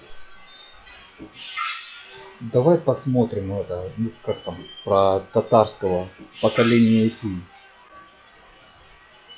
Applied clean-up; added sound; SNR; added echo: classical method log-MMSE.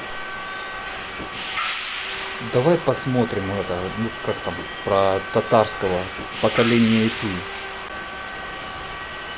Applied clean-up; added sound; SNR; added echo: none; Subway, metro, underground; 7 dB; none.